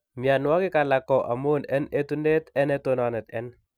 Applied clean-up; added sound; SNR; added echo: none; none; none; none.